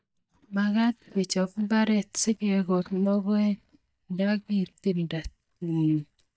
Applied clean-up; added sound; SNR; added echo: neural mask model DeepFilterNet 3.